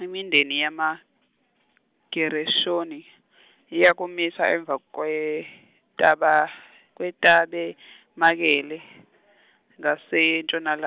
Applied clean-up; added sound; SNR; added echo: none; none; none; none.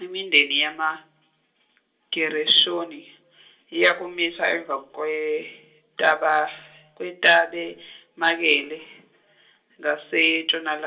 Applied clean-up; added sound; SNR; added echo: none; none; none; reverberation time 0.2 s.